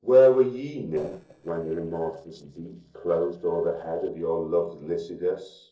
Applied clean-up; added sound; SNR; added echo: neural separator model SepFormer DNS4.